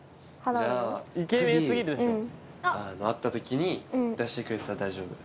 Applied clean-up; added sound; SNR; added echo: none; none; none; none.